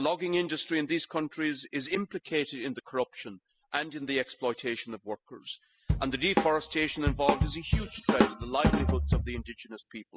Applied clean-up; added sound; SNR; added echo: classical method spectral subtraction.